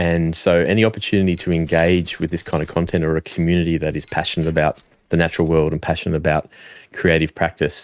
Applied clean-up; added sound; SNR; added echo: neural mask model RNNoise.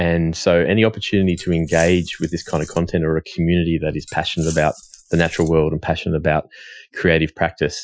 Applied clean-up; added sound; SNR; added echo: classical method Wiener filter.